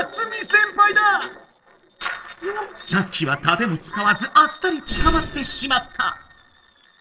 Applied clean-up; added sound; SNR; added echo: neural separator model SepFormer DNS4.